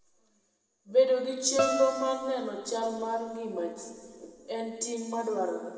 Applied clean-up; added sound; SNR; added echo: none; Guitar; 7 dB; reverberation time 2.1 s.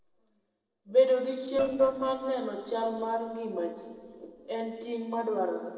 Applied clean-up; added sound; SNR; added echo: neural separator model SepFormer DNS4.